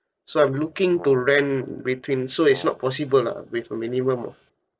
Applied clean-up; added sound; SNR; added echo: neural separator model SepFormer DNS4.